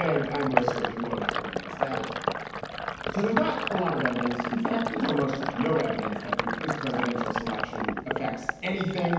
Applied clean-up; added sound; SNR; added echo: none; Sink (filling or washing); 1 dB; reverberation time 0.9 s.